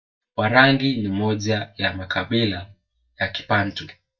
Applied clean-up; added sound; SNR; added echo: neural mask model DeepFilterNet 3.